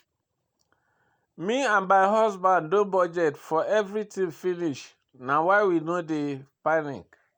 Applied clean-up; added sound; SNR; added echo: none; none; none; none.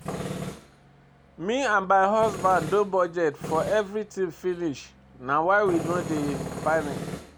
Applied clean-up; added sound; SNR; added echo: none; Tools; 11 dB; none.